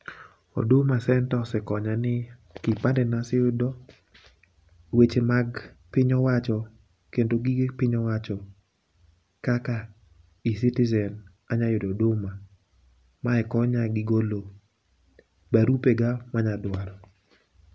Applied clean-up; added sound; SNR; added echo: none; none; none; none.